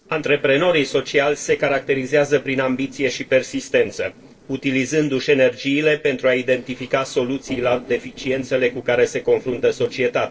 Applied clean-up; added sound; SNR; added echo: neural separator model SepFormer DNS4.